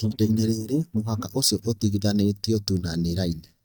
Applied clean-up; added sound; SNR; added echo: neural mask model DeepFilterNet 3.